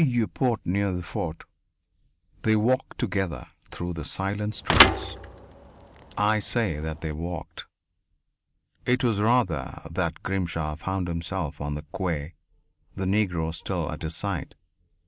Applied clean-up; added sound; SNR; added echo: none; Thump, thud; -1 dB; none.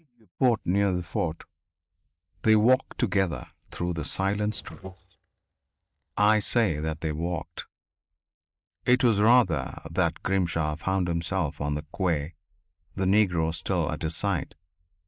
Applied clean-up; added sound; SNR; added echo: neural mask model DeepFilterNet 3.